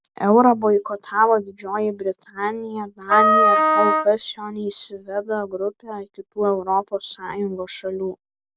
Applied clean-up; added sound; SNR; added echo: none; Wind instrument, woodwind instrument; -4 dB; none.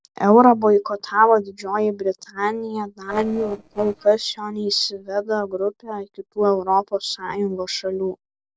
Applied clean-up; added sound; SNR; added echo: neural separator model SepFormer DNS4.